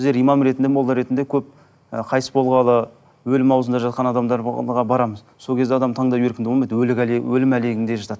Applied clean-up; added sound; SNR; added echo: none; none; none; none.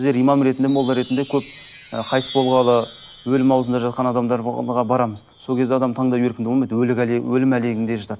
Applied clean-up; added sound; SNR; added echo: none; Chime; 10 dB; none.